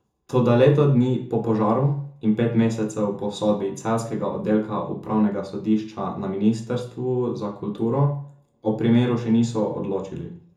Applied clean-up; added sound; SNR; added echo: none; none; none; reverberation time 0.6 s.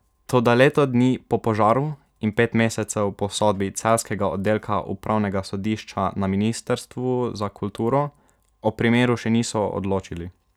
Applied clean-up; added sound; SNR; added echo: none; none; none; none.